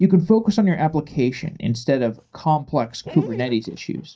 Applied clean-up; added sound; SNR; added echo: neural mask model DeepFilterNet 3.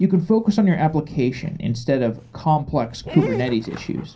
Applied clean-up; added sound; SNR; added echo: none; Dog; 15 dB; reverberation time 0.3 s.